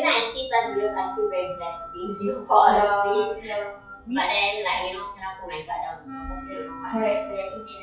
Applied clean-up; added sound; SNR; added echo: classical method log-MMSE.